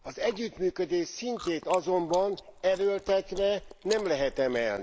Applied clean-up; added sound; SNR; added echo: neural mask model Resemble Enhance denoiser.